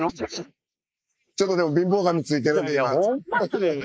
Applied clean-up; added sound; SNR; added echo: neural mask model Resemble Enhance denoiser.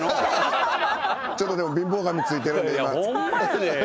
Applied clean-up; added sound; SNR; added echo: none; none; none; none.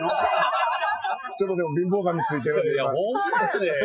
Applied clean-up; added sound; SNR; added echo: classical method Wiener filter.